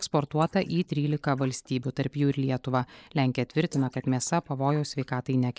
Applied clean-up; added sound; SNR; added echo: neural mask model Resemble Enhance denoiser.